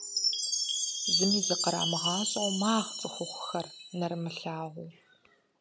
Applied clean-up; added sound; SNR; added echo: none; Chime; 0 dB; none.